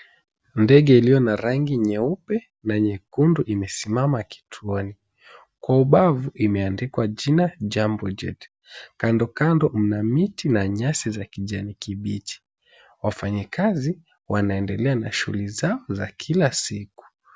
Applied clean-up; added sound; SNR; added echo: none; none; none; none.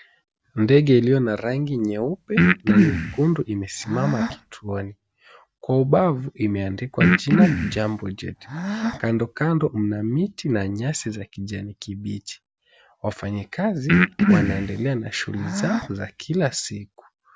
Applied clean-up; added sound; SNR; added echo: none; Breathing; -1 dB; none.